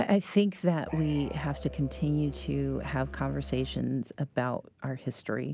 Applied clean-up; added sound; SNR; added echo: none; Musical instrument; 12 dB; none.